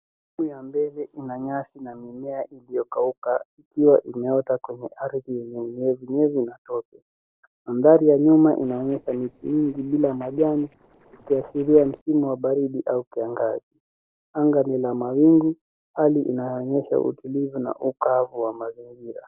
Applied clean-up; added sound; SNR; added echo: neural separator model SepFormer DNS4.